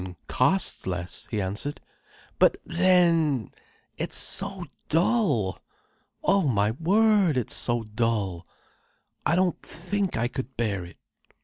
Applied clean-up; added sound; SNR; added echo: none; none; none; none.